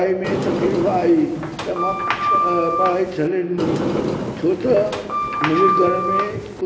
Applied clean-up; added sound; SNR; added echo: none; Sliding door; 1 dB; reverberation time 3.0 s.